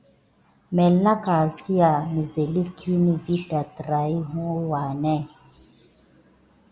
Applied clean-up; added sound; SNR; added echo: none; none; none; none.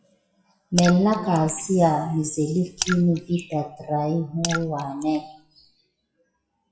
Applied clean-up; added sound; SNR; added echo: classical method WPE with log-MMSE.